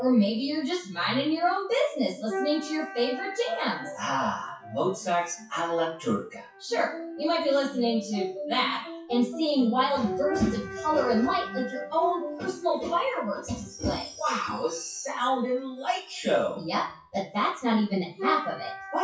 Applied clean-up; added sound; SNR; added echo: classical method WPE with log-MMSE.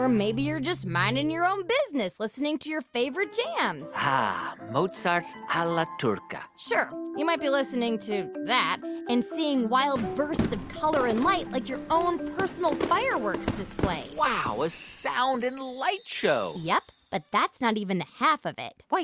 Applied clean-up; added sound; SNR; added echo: none; none; none; none.